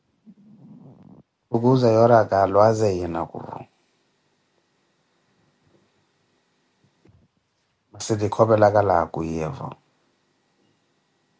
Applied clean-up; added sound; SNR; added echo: none; none; none; none.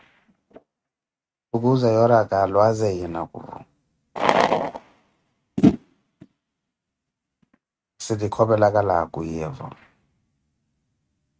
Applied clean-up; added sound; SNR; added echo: neural mask model RNNoise.